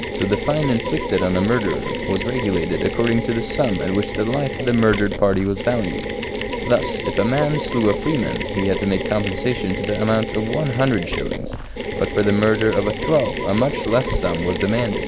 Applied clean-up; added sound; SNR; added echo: none; Mechanisms; 4 dB; none.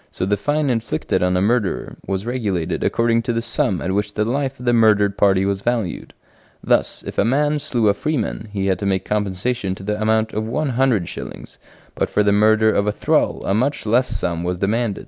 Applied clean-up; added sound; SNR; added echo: none; none; none; none.